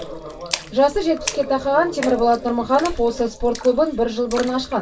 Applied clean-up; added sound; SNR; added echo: none; Splash, splatter; 15 dB; reverberation time 0.1 s.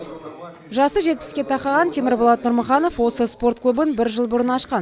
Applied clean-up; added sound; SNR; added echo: none; none; none; none.